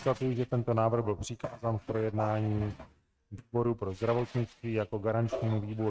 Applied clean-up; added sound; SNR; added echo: neural mask model RNNoise.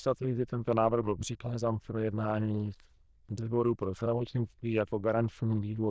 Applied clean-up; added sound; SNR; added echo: neural diffusion model UNIVERSE++.